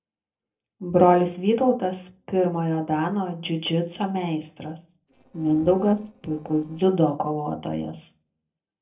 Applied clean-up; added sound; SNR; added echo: neural separator model SepFormer DNS4.